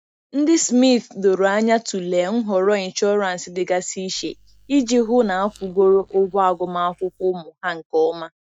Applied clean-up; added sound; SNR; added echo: neural mask model DeepFilterNet 3.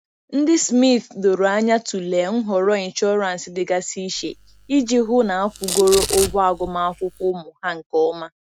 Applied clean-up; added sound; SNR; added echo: none; Domestic sounds, home sounds; 10 dB; none.